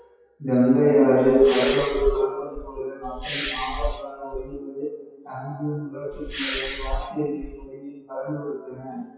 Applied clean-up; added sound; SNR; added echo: classical method WPE with log-MMSE.